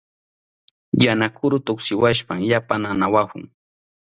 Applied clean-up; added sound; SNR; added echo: none; none; none; none.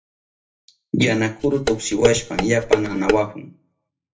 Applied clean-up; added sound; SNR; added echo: none; Dishes, pots, and pans; 2 dB; reverberation time 0.3 s.